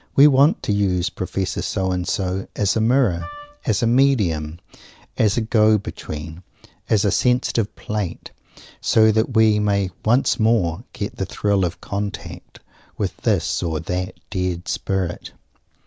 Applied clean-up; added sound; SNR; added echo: none; Wind instrument, woodwind instrument; 17 dB; none.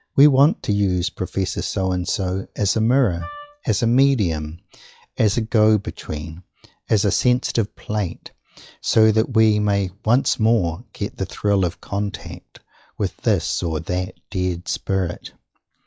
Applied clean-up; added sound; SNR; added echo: classical method log-MMSE.